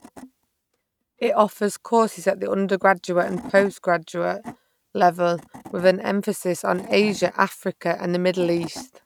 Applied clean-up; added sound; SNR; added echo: neural mask model RNNoise.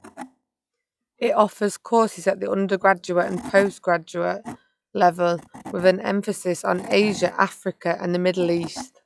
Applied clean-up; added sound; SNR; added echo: classical method log-MMSE.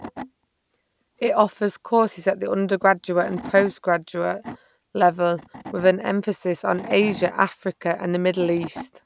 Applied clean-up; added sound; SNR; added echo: none; Wood / Tools; 18 dB; none.